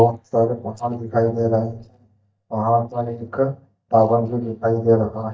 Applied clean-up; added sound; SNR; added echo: neural mask model DeepFilterNet 3.